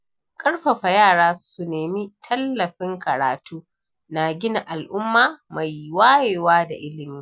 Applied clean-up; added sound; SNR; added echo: none; none; none; none.